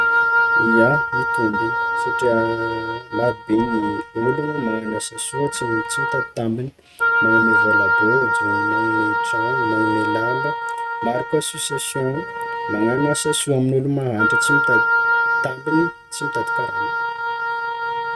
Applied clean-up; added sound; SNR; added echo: neural mask model RNNoise.